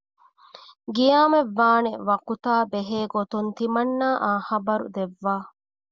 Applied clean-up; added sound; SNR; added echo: none; none; none; none.